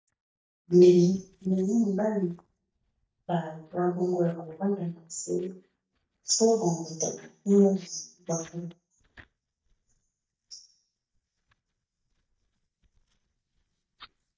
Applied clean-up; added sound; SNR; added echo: neural mask model DeepFilterNet 3.